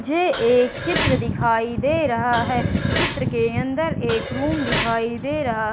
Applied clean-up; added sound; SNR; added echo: none; Dishes, pots, and pans; 7 dB; none.